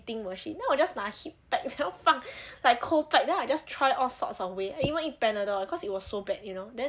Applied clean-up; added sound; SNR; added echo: none; none; none; none.